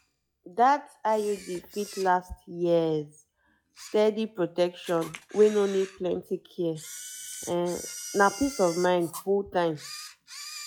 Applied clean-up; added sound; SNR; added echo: classical method log-MMSE.